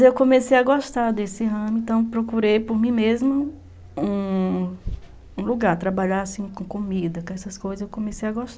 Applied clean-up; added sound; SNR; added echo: none; none; none; none.